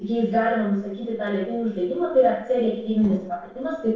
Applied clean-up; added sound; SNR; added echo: neural separator model SepFormer DNS4.